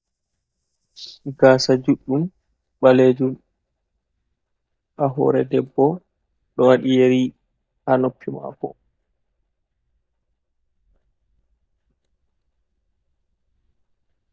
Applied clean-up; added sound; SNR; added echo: neural mask model DeepFilterNet 3.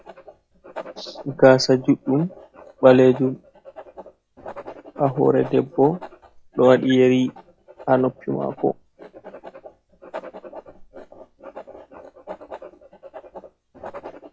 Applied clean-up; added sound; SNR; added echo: classical method log-MMSE.